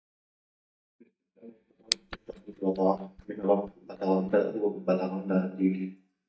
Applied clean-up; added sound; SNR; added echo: neural mask model DeepFilterNet 3.